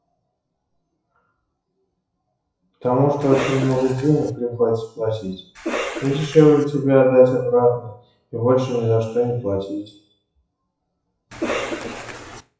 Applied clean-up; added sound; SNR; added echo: classical method WPE with log-MMSE.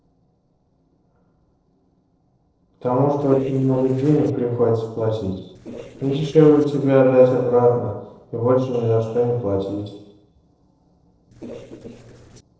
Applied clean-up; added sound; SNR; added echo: neural separator model SepFormer DNS4.